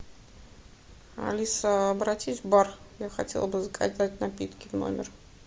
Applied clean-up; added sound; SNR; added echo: none; none; none; none.